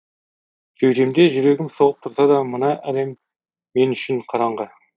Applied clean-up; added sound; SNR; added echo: neural mask model DeepFilterNet 3.